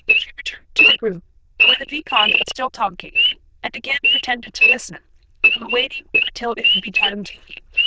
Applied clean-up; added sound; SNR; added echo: neural diffusion model UNIVERSE++.